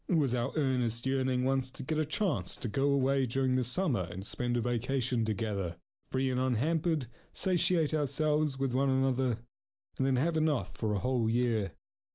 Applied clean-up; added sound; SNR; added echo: none; none; none; none.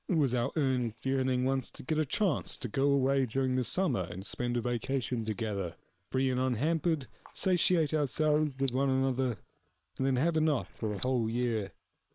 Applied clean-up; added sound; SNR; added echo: neural separator model SepFormer WHAM!.